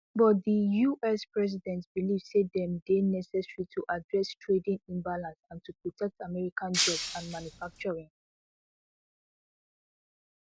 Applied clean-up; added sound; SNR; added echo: none; Shatter; 1 dB; none.